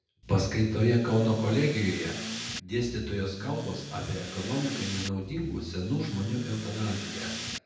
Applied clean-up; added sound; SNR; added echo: none; Accelerating, revving, vroom / Car; 9 dB; reverberation time 0.8 s.